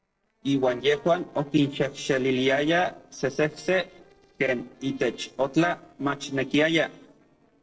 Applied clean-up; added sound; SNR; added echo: neural separator model SepFormer DNS4.